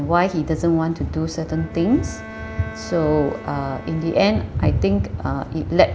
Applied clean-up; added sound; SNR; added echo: none; Bowed string instrument; 19 dB; none.